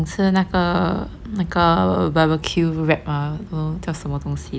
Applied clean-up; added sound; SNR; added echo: none; none; none; none.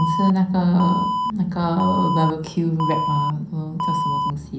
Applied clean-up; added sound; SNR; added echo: none; Alarm; 4 dB; reverberation time 0.6 s.